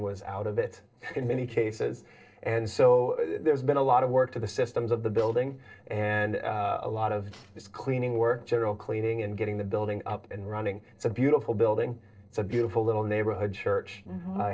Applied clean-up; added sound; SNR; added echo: neural separator model SepFormer DNS4.